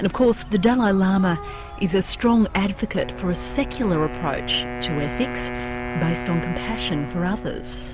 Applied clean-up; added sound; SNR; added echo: none; Insect + Wind instrument, woodwind instrument; 9 dB; none.